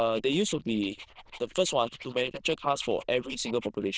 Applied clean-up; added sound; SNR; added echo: neural diffusion model UNIVERSE++.